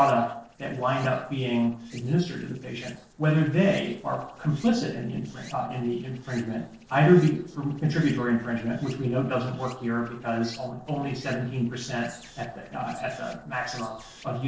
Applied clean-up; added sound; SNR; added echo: neural separator model SepFormer DNS4.